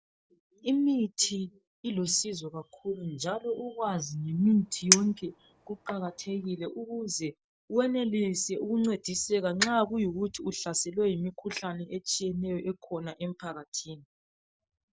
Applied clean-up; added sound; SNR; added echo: none; Chink, clink; 2 dB; none.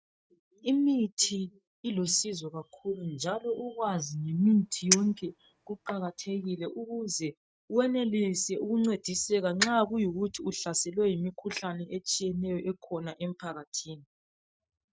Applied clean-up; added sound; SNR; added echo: neural mask model RNNoise.